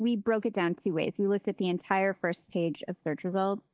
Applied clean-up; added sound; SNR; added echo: neural mask model DeepFilterNet 3.